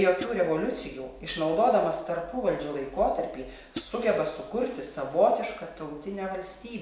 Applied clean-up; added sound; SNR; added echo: none; Hi-hat; 10 dB; none.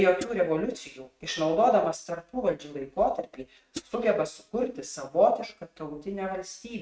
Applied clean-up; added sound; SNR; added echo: neural mask model RNNoise.